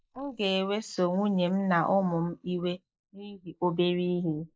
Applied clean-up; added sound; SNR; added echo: neural mask model Resemble Enhance denoiser.